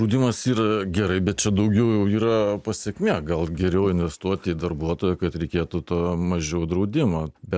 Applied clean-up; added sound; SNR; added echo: none; none; none; none.